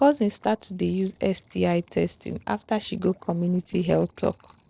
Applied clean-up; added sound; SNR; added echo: neural separator model SepFormer DNS4.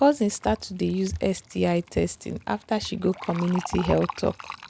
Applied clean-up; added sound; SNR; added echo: none; Fill (with liquid); 15 dB; none.